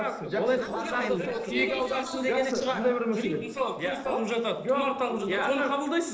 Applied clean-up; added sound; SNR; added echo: neural separator model SepFormer DNS4.